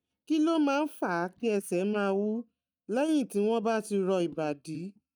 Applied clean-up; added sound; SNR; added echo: neural mask model DeepFilterNet 3.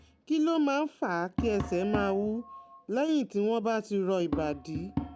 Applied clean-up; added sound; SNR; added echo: none; Tap; 10 dB; none.